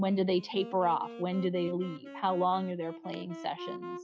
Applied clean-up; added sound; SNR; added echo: classical method log-MMSE.